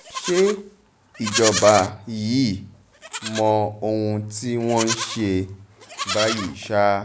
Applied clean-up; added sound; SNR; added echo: none; Livestock, farm animals, working animals; 8 dB; none.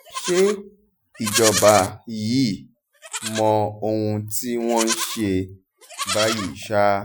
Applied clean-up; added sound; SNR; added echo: classical method Wiener filter.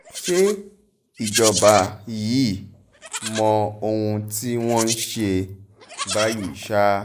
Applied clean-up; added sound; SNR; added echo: neural mask model Resemble Enhance denoiser.